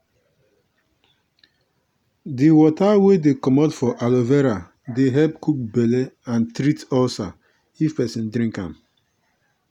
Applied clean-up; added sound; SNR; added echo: none; none; none; none.